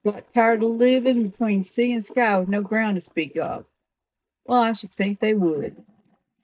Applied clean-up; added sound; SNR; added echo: neural mask model DeepFilterNet 3.